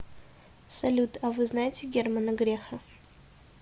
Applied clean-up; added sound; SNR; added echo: none; none; none; none.